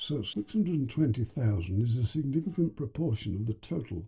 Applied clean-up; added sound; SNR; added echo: neural separator model SepFormer DNS4.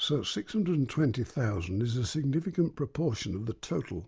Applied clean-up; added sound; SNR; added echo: none; none; none; none.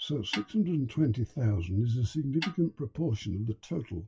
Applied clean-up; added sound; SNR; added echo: classical method WPE with log-MMSE.